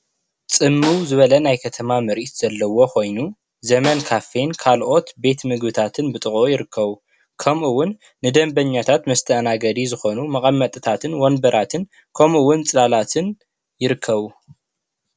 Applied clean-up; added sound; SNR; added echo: none; Snare drum; 14 dB; none.